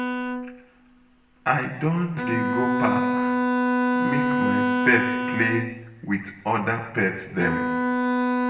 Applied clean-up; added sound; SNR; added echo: none; Bowed string instrument; -2 dB; reverberation time 0.9 s.